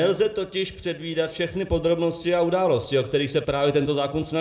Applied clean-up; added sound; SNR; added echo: none; none; none; reverberation time 0.7 s.